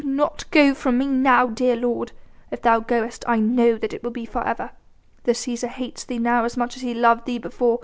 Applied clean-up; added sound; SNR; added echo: none; none; none; none.